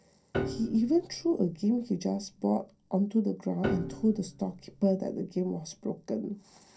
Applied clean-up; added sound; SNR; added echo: none; Piano; 11 dB; reverberation time 0.3 s.